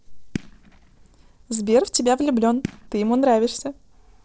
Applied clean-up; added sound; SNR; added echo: neural separator model SepFormer DNS4.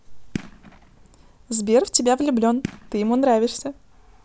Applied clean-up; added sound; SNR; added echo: none; Fireworks; 15 dB; none.